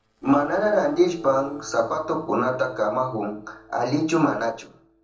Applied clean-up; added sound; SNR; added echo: neural separator model SepFormer DNS4.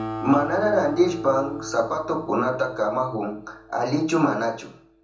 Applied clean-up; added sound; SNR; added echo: none; Acoustic guitar; 12 dB; reverberation time 0.6 s.